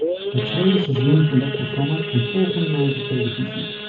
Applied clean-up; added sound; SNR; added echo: none; Idling / Sawing / Accelerating, revving, vroom; 5 dB; reverberation time 0.3 s.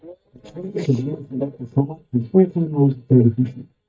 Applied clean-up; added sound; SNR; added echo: neural mask model DeepFilterNet 3.